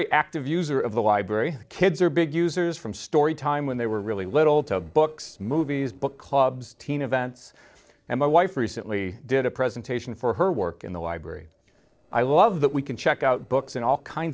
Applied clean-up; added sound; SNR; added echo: neural separator model SepFormer DNS4.